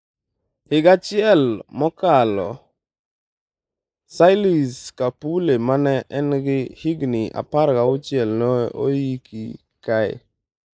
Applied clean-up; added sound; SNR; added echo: neural mask model Resemble Enhance denoiser.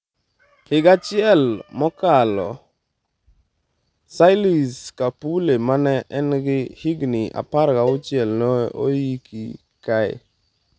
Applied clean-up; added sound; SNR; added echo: none; Cowbell; 15 dB; none.